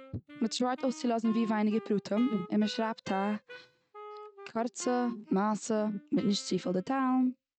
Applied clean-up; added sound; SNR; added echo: neural mask model RNNoise.